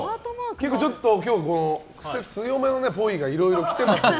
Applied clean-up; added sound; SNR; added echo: none; none; none; none.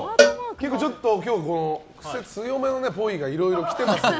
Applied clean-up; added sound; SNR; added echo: none; Cowbell; 2 dB; none.